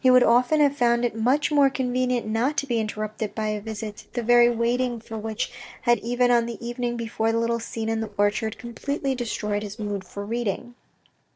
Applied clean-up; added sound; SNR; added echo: neural separator model SepFormer DNS4.